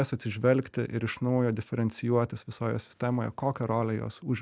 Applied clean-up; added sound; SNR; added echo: none; none; none; none.